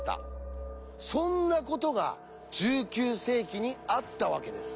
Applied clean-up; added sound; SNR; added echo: none; none; none; none.